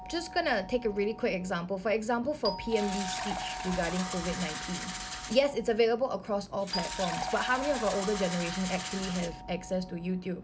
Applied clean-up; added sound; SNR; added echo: none; Fill (with liquid) + Doorbell; 8 dB; none.